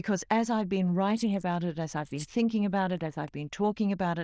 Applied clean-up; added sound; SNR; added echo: neural diffusion model UNIVERSE++.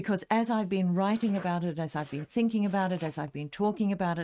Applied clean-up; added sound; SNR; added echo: neural mask model RNNoise.